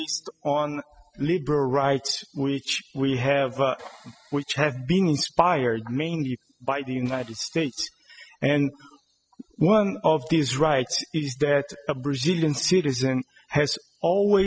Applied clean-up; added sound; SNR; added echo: classical method spectral subtraction.